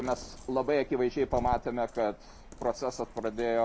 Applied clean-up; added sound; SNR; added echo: none; Coin (dropping); 19 dB; none.